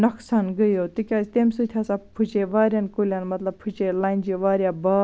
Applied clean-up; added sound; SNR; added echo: none; none; none; none.